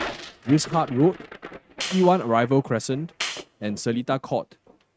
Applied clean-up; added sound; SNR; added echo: neural mask model RNNoise.